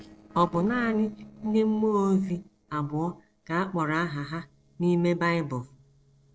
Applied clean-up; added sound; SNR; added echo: neural separator model SepFormer DNS4.